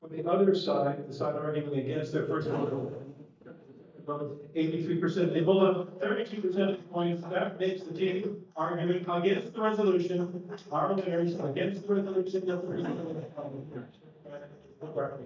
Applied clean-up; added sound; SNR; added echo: neural mask model DeepFilterNet 3.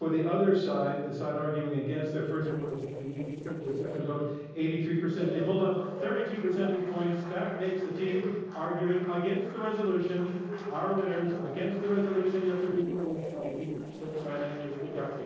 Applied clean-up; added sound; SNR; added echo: neural separator model SepFormer DNS4.